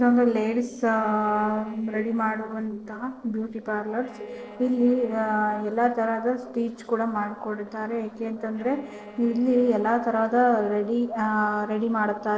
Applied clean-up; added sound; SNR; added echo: neural separator model SepFormer DNS4.